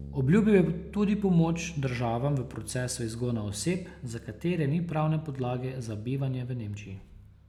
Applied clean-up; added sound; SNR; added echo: none; Bass guitar; 20 dB; none.